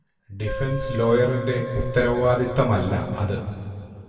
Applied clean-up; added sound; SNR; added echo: none; Wind instrument, woodwind instrument; 10 dB; reverberation time 2.3 s.